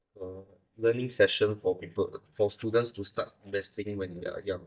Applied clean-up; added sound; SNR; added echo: neural mask model DeepFilterNet 3.